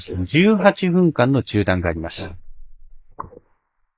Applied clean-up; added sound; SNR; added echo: neural mask model Resemble Enhance denoiser.